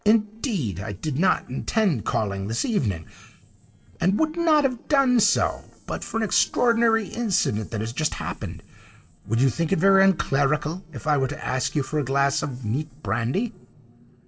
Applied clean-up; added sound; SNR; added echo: neural separator model SepFormer DNS4.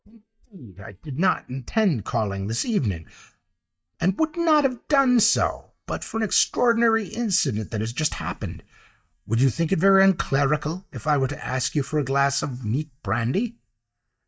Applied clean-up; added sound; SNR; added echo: neural mask model DeepFilterNet 3.